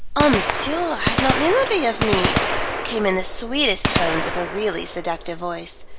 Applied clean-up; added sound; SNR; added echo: none; Gunshot, gunfire; 1 dB; none.